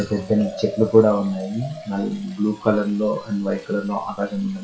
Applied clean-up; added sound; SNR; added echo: classical method WPE with log-MMSE.